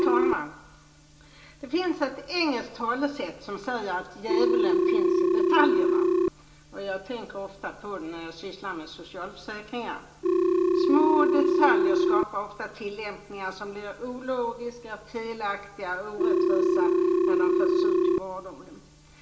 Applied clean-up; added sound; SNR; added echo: none; Telephone; -4 dB; reverberation time 0.6 s.